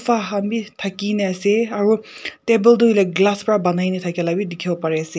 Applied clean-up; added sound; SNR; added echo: none; none; none; none.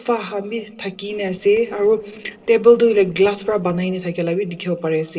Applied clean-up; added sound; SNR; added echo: neural separator model SepFormer DNS4.